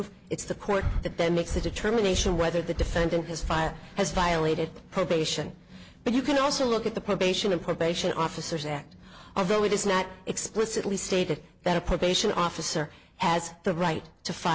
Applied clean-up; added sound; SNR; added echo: none; Breathing; 6 dB; none.